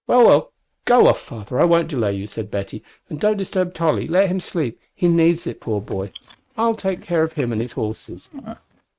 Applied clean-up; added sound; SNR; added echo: neural mask model RNNoise.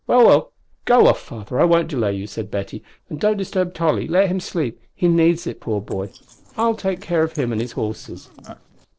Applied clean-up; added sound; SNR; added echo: neural separator model SepFormer DNS4.